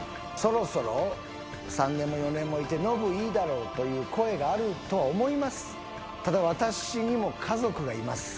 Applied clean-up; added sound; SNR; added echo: none; none; none; none.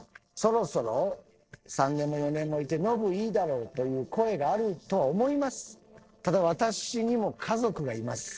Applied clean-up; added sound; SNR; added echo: neural separator model SepFormer DNS4.